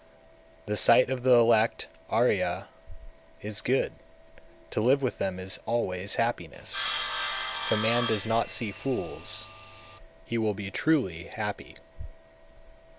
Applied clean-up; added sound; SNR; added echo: none; Sawing; 6 dB; none.